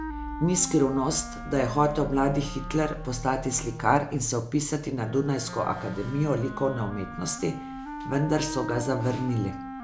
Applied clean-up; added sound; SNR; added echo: none; Wind instrument, woodwind instrument; 12 dB; none.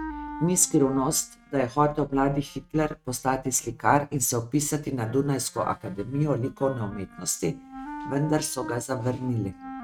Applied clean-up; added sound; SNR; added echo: neural mask model RNNoise.